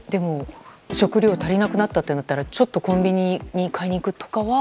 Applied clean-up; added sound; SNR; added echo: none; none; none; none.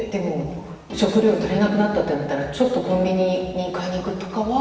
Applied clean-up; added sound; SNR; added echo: none; none; none; reverberation time 1.3 s.